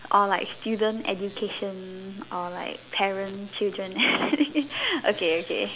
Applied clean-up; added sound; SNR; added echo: none; none; none; none.